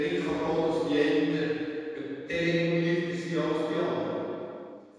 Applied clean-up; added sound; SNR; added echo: none; none; none; reverberation time 2.1 s.